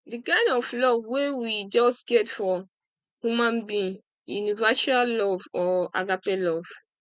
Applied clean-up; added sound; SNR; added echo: none; none; none; none.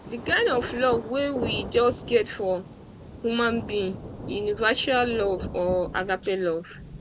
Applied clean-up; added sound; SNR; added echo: none; Thunder; 11 dB; none.